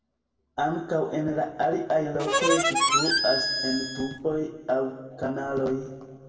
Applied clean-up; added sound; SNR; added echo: none; Harmonica; -2 dB; reverberation time 1.5 s.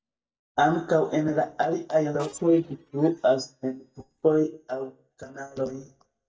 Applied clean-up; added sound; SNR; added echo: neural mask model DeepFilterNet 3.